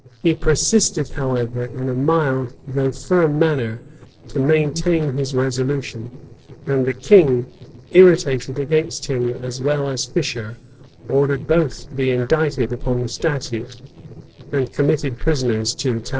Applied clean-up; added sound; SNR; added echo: neural separator model SepFormer DNS4.